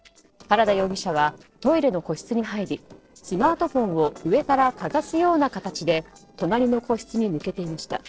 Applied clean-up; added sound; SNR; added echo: neural separator model SepFormer DNS4.